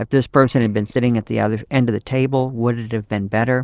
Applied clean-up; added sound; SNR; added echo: neural separator model SepFormer DNS4.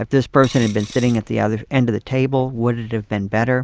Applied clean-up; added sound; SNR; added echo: none; Coin (dropping); 18 dB; none.